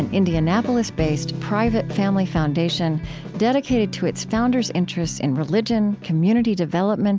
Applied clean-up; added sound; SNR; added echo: none; none; none; none.